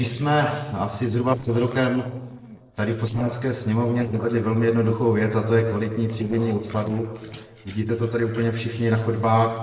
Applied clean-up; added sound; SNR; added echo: neural separator model SepFormer DNS4.